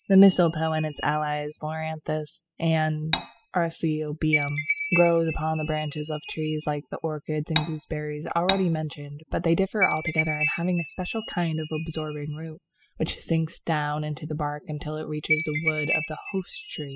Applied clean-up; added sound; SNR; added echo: classical method spectral subtraction.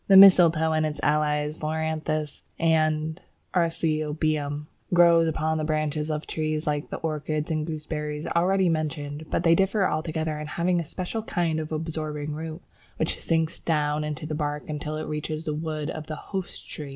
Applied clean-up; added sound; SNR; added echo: none; none; none; none.